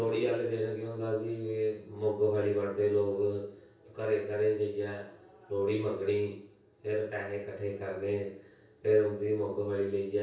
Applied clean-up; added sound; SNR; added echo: none; none; none; reverberation time 0.6 s.